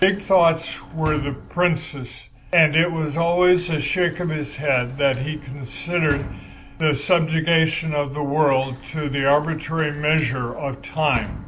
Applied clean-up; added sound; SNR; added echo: none; Sliding door / Slam; 17 dB; none.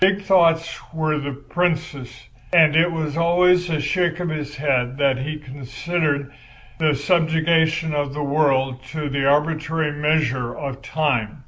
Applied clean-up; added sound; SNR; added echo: none; none; none; none.